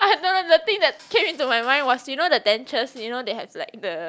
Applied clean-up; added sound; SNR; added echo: none; none; none; none.